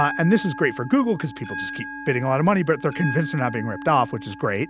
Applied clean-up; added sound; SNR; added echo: none; Bell; 11 dB; none.